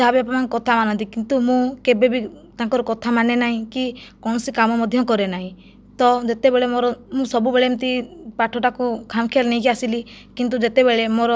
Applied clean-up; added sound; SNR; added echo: none; none; none; none.